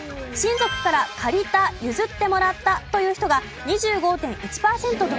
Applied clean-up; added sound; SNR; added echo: none; none; none; none.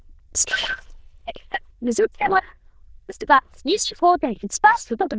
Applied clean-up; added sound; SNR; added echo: neural diffusion model UNIVERSE++.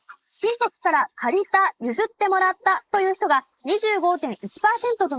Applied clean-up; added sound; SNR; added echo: neural mask model Resemble Enhance denoiser.